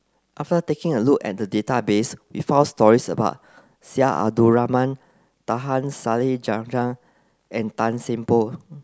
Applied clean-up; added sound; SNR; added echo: none; none; none; none.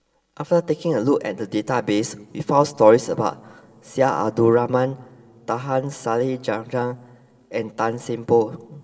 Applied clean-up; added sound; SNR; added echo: none; none; none; reverberation time 0.8 s.